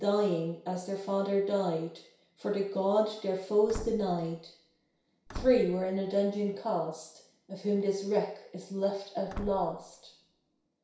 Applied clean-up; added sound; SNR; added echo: none; Slam / Wood; 14 dB; reverberation time 0.6 s.